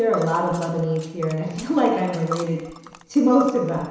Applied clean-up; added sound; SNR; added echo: none; Tick; 17 dB; reverberation time 1.0 s.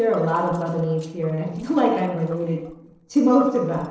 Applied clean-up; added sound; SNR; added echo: neural separator model SepFormer DNS4.